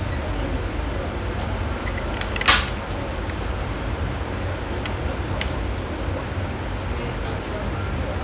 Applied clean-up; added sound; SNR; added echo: none; none; none; none.